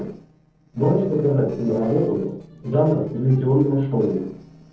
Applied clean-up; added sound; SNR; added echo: neural separator model SepFormer DNS4.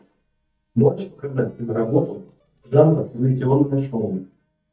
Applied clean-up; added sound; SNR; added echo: neural mask model DeepFilterNet 3.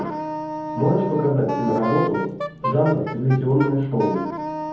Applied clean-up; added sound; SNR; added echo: none; Wind instrument, woodwind instrument; 7 dB; reverberation time 1.0 s.